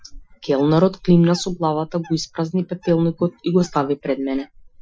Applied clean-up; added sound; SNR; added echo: classical method Wiener filter.